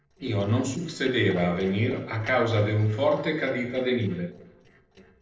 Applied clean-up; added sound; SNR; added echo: neural separator model SepFormer DNS4.